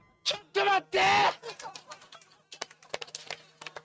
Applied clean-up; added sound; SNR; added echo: neural mask model RNNoise.